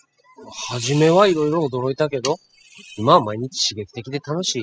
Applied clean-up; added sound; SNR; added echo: classical method spectral subtraction.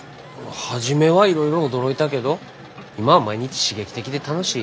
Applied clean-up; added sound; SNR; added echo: none; none; none; none.